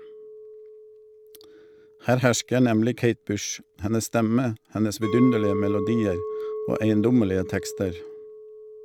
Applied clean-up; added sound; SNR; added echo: none; Chink, clink; 10 dB; none.